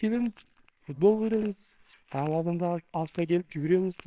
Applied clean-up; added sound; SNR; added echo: neural separator model SepFormer WHAMR!.